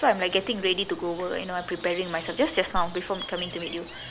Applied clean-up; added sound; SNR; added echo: none; Gull, seagull; 11 dB; none.